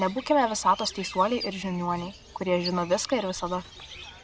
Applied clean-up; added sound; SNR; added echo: none; Bird; 15 dB; none.